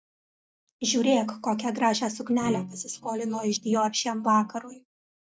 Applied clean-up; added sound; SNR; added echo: neural mask model DeepFilterNet 3.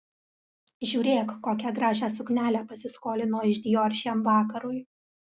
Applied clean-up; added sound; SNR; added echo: none; none; none; none.